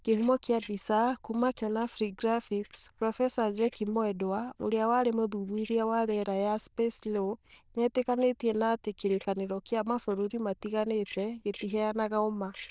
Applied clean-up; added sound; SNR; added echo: neural diffusion model UNIVERSE++.